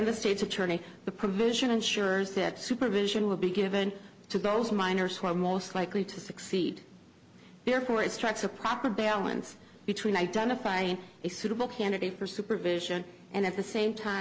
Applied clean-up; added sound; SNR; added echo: none; none; none; none.